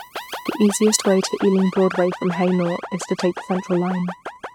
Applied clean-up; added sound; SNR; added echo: neural mask model RNNoise.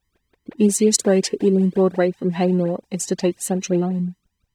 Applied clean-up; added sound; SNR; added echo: neural mask model DeepFilterNet 3.